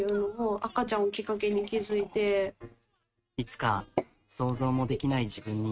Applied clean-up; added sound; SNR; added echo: neural mask model RNNoise.